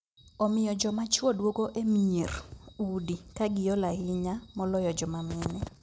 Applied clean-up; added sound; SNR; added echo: none; none; none; none.